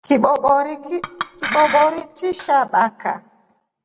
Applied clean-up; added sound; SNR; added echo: none; Chink, clink; 10 dB; none.